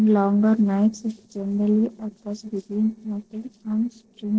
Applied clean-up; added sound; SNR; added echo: neural separator model SepFormer DNS4.